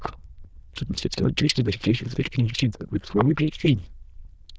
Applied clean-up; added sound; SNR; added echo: neural diffusion model UNIVERSE++.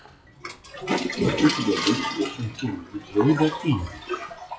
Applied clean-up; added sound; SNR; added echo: classical method log-MMSE.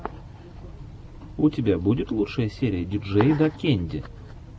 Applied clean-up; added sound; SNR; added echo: none; none; none; none.